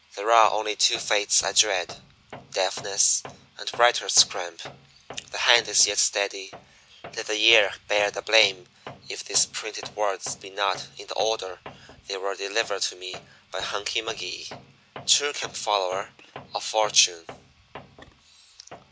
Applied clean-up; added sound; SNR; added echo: none; Tools; 20 dB; none.